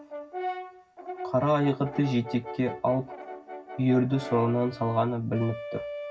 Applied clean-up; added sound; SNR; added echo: none; Brass instrument; 10 dB; reverberation time 0.4 s.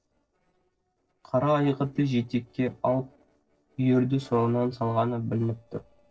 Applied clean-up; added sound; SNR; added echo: neural separator model SepFormer DNS4.